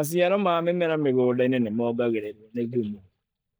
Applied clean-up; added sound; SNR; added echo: neural mask model DeepFilterNet 3.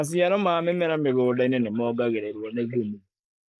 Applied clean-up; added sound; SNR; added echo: neural mask model Resemble Enhance denoiser.